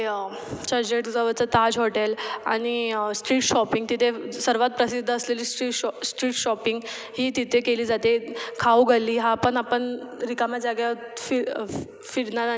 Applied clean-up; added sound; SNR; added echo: none; none; none; none.